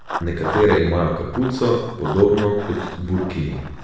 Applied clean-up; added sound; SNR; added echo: none; Run; 11 dB; reverberation time 0.9 s.